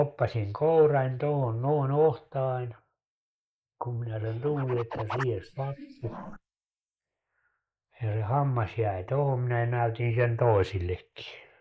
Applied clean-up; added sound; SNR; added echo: neural mask model Resemble Enhance denoiser.